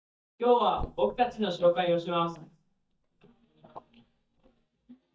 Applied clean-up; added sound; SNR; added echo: neural mask model DeepFilterNet 3.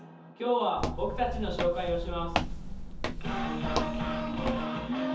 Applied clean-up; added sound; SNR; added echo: none; Walk, footsteps; 2 dB; reverberation time 0.5 s.